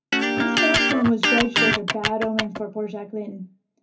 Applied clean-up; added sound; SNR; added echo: none; Electric guitar; -4 dB; reverberation time 0.3 s.